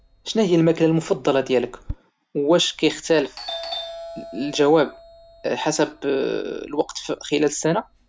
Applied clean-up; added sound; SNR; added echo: none; Doorbell; 17 dB; none.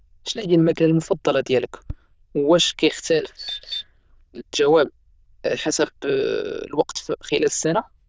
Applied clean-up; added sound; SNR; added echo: neural diffusion model UNIVERSE++.